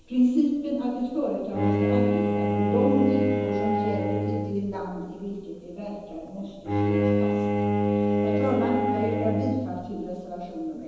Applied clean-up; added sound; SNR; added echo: none; Bowed string instrument; -2 dB; reverberation time 1.1 s.